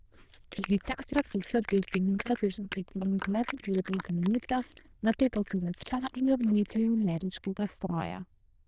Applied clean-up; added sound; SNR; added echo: neural diffusion model UNIVERSE++.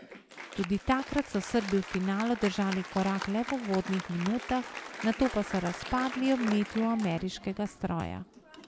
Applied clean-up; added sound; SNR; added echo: none; Applause; 11 dB; none.